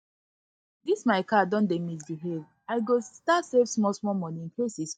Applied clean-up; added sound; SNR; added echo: neural mask model DeepFilterNet 3.